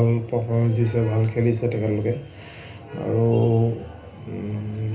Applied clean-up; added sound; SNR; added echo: none; none; none; reverberation time 0.3 s.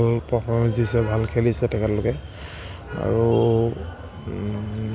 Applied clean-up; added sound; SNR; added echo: none; none; none; none.